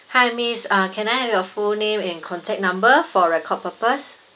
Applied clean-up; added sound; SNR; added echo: none; none; none; none.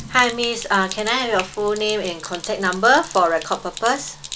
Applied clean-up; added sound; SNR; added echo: none; Sink (filling or washing); 14 dB; none.